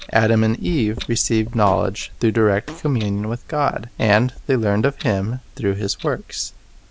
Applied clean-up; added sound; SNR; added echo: none; Fart + Clock; 16 dB; none.